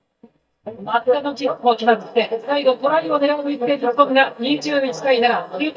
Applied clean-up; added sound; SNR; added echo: neural mask model DeepFilterNet 3.